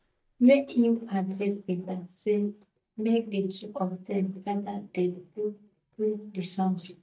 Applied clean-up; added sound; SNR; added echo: neural mask model DeepFilterNet 3.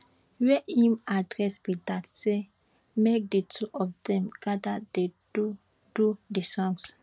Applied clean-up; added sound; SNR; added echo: none; none; none; none.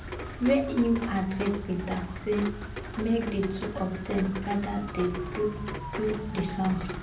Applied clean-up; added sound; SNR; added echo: none; Rain; 7 dB; reverberation time 0.6 s.